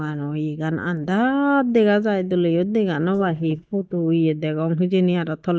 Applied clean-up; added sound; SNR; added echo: neural mask model DeepFilterNet 3.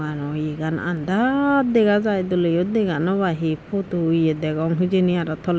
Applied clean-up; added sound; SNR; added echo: none; none; none; none.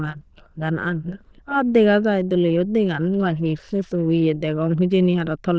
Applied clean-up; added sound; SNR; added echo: neural diffusion model UNIVERSE++.